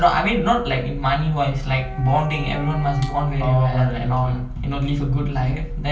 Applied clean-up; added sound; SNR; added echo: none; Wind instrument, woodwind instrument; 17 dB; reverberation time 0.3 s.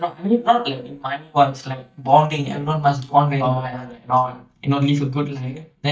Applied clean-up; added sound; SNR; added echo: neural mask model DeepFilterNet 3.